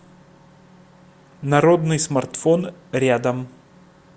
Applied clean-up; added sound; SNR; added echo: none; none; none; none.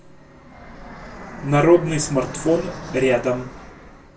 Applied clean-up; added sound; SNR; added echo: none; Fixed-wing aircraft, airplane; 14 dB; reverberation time 0.2 s.